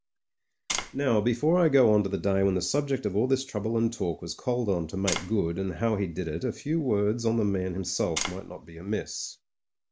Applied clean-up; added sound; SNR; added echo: none; Tap; 6 dB; none.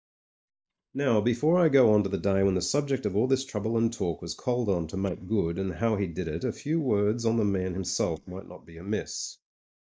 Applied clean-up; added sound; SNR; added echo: neural mask model DeepFilterNet 3.